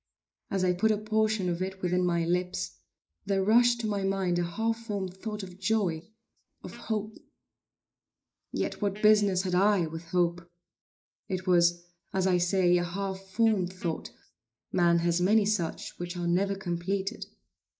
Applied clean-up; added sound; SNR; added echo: neural mask model Resemble Enhance denoiser.